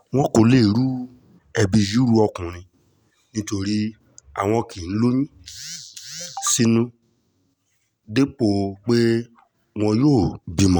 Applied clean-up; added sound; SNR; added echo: none; none; none; none.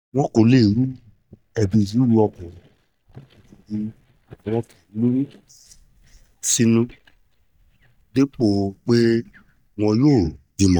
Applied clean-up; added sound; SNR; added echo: neural mask model DeepFilterNet 3.